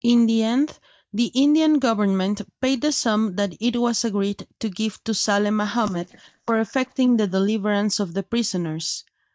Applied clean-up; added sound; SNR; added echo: neural mask model DeepFilterNet 3.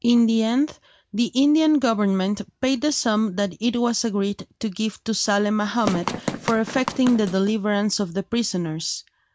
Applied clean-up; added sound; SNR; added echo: none; Run; 7 dB; none.